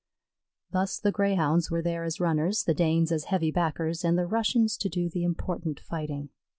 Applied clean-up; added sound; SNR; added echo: none; none; none; none.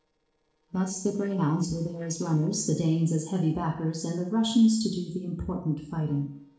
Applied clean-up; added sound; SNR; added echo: neural separator model SepFormer DNS4.